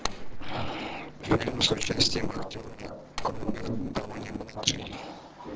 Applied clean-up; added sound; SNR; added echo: neural separator model SepFormer DNS4.